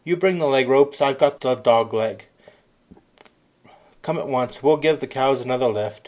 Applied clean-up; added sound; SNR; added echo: none; none; none; none.